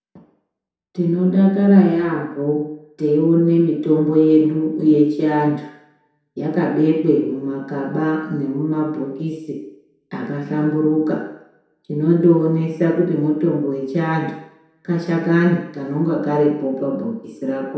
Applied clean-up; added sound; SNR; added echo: none; none; none; reverberation time 0.7 s.